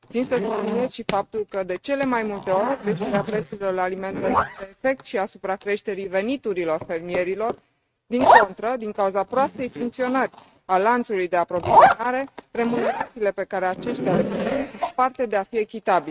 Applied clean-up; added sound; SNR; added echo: neural mask model RNNoise.